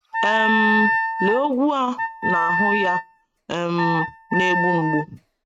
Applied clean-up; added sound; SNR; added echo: neural mask model RNNoise.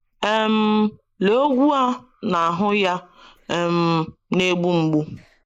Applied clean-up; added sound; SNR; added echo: neural mask model Resemble Enhance denoiser.